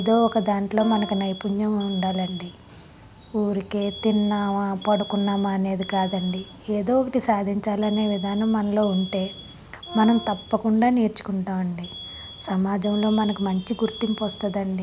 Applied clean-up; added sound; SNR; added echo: none; Alarm + Brass instrument; 17 dB; none.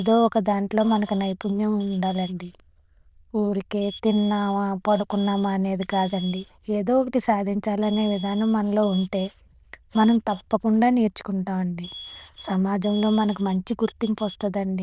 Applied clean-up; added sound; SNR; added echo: neural diffusion model UNIVERSE++.